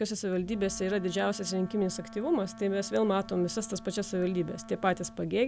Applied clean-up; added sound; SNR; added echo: none; Wind instrument, woodwind instrument; 17 dB; none.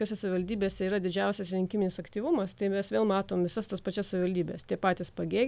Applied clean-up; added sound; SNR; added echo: none; none; none; none.